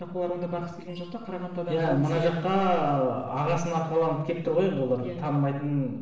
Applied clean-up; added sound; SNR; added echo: neural separator model SepFormer DNS4.